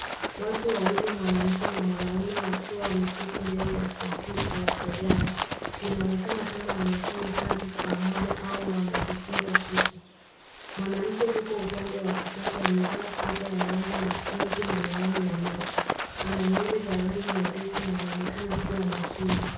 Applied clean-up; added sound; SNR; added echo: none; Run; 1 dB; reverberation time 0.6 s.